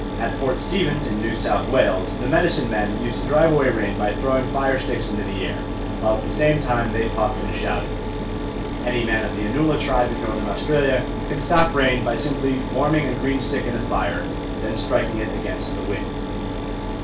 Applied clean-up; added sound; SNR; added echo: none; Mechanisms; 3 dB; reverberation time 0.3 s.